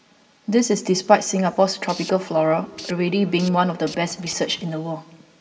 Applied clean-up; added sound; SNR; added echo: none; Tools; 19 dB; reverberation time 0.3 s.